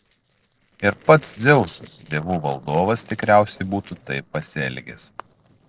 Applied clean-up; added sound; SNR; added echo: neural separator model SepFormer DNS4.